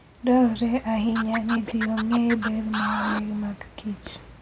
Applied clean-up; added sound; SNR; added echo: none; Scratching (performance technique); 6 dB; none.